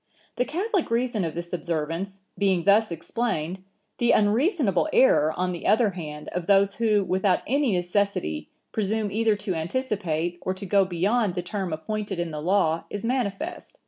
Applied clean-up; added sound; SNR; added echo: none; none; none; none.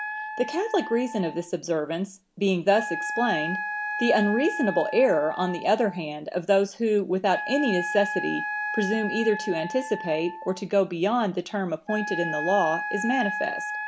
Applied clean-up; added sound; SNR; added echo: none; Wind instrument, woodwind instrument; 7 dB; none.